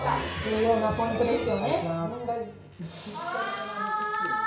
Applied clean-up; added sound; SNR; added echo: none; Squeak; 16 dB; reverberation time 0.6 s.